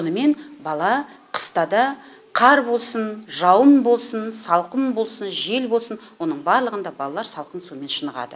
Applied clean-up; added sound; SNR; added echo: none; none; none; none.